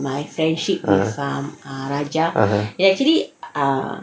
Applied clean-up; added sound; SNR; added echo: none; none; none; none.